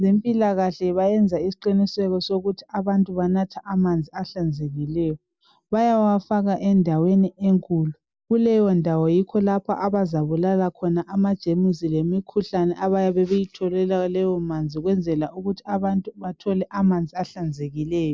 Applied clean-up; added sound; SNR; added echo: none; none; none; none.